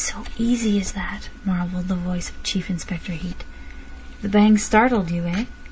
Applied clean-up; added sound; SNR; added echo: none; none; none; none.